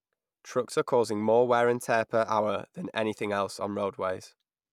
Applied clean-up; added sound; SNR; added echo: none; none; none; none.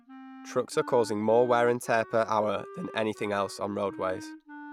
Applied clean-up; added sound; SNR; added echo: none; Wind instrument, woodwind instrument; 16 dB; none.